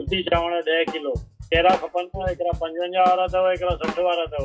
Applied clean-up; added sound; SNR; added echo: classical method WPE with log-MMSE.